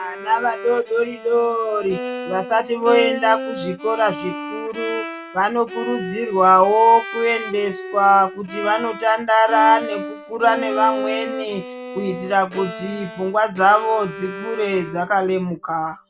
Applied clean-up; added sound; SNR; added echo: none; Bowed string instrument; 10 dB; none.